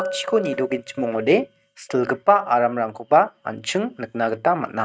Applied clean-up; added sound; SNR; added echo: neural mask model RNNoise.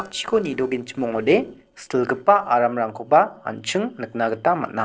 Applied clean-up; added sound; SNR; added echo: neural separator model SepFormer DNS4.